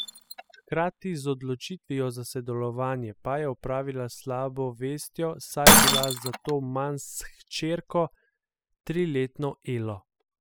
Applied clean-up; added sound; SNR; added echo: classical method spectral subtraction.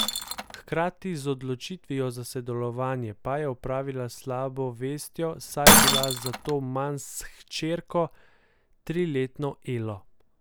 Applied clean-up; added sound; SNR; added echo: none; Shatter; -1 dB; none.